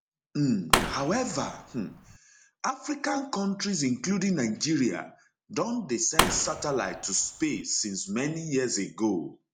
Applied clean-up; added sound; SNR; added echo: none; Fireworks; 1 dB; none.